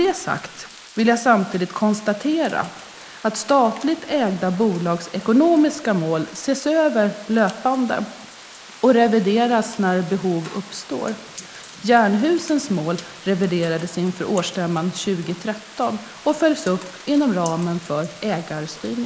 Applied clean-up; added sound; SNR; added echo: neural mask model Resemble Enhance denoiser.